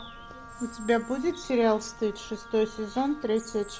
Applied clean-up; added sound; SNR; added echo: none; Bird + Wind instrument, woodwind instrument; 16 dB; none.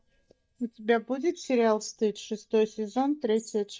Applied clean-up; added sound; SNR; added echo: neural mask model DeepFilterNet 3.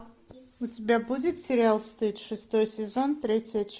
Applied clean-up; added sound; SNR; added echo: none; none; none; none.